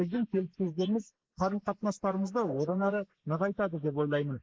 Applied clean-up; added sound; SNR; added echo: neural mask model Resemble Enhance denoiser.